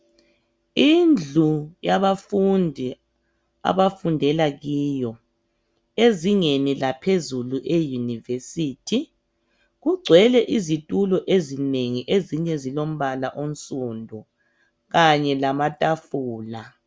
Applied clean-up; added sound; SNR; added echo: none; none; none; none.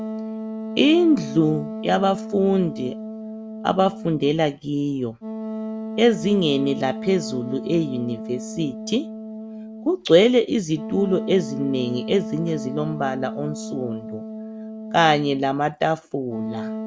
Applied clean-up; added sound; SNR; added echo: none; Wind instrument, woodwind instrument; 9 dB; none.